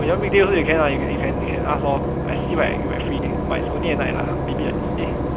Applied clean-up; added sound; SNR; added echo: none; Engine / Boat, Water vehicle; -1 dB; none.